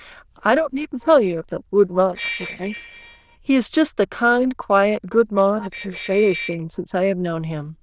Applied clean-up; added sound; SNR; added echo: neural diffusion model UNIVERSE++.